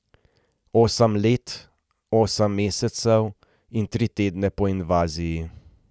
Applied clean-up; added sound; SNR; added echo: none; none; none; none.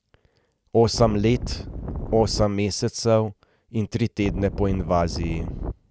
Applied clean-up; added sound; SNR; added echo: none; Wind; 6 dB; none.